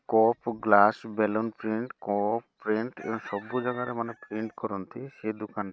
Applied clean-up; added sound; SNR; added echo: neural mask model RNNoise.